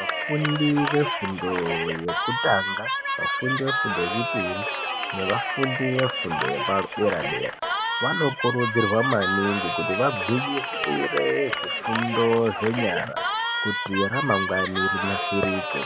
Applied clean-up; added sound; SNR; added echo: none; Cheering; 1 dB; none.